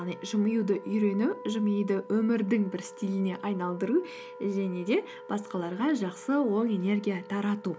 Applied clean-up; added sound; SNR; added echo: none; Wind instrument, woodwind instrument; 17 dB; none.